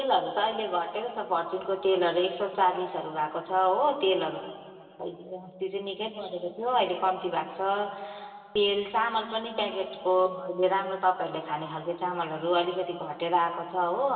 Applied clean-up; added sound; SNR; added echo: none; none; none; reverberation time 2.5 s.